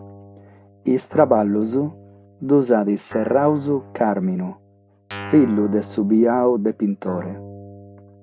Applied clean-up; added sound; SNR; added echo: none; Guitar; 18 dB; none.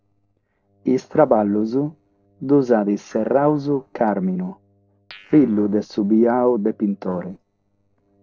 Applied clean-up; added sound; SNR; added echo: neural separator model SepFormer DNS4.